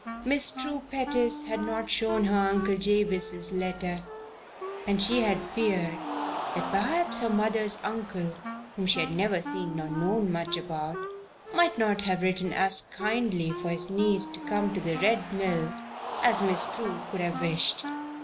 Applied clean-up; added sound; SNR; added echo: none; Cheering + Wind instrument, woodwind instrument; 9 dB; none.